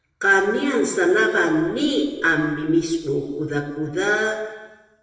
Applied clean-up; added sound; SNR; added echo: neural separator model SepFormer DNS4.